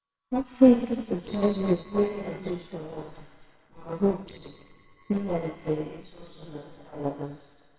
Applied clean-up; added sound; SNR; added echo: neural separator model SepFormer WHAMR!.